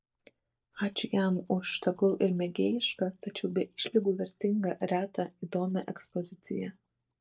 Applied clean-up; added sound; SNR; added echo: neural mask model DeepFilterNet 3.